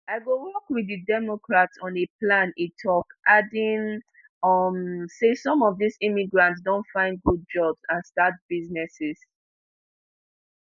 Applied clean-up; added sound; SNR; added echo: none; none; none; none.